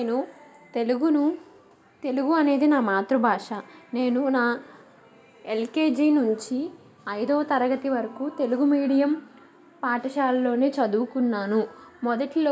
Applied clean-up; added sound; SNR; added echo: none; none; none; none.